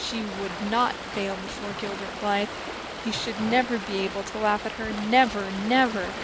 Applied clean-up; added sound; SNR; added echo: none; Stream; 8 dB; none.